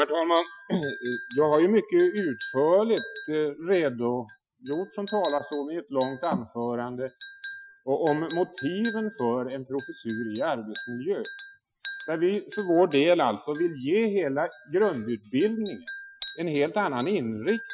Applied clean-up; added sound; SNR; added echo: classical method Wiener filter.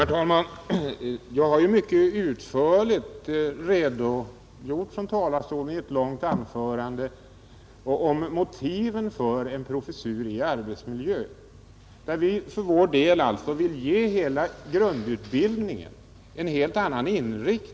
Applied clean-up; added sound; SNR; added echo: none; none; none; none.